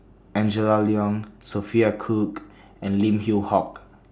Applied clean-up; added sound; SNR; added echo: none; none; none; none.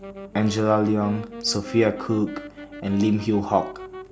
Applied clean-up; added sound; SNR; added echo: none; Wind instrument, woodwind instrument; 14 dB; none.